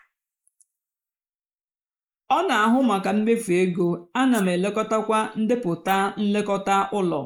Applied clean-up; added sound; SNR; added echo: neural mask model Resemble Enhance denoiser.